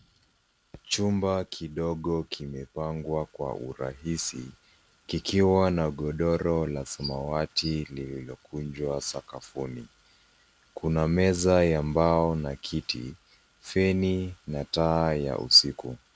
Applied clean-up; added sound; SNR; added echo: none; none; none; none.